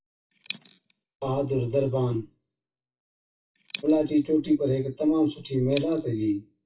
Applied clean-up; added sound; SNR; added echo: classical method WPE with log-MMSE.